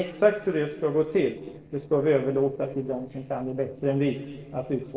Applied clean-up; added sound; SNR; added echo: neural separator model SepFormer DNS4.